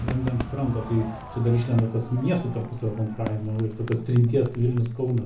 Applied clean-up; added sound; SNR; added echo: none; Crowd / Fireworks; 13 dB; reverberation time 0.6 s.